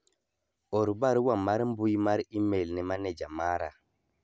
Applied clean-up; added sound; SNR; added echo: none; none; none; none.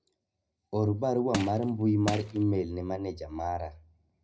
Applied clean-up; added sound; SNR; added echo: none; Crushing; 8 dB; reverberation time 0.4 s.